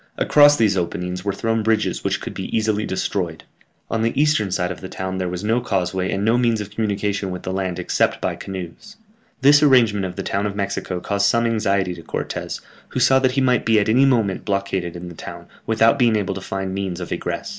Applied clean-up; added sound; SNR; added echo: none; none; none; none.